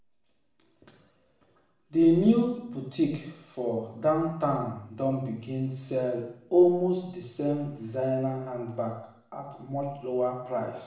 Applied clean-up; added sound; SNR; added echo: none; none; none; reverberation time 0.7 s.